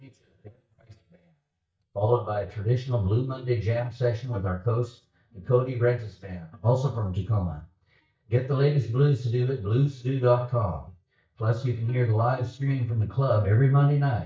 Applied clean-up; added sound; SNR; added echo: neural mask model DeepFilterNet 3.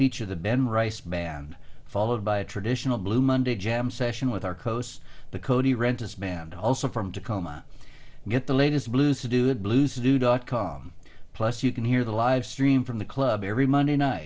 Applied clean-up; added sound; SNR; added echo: none; none; none; none.